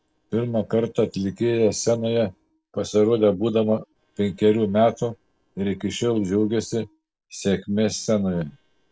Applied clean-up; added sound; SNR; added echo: neural separator model SepFormer DNS4.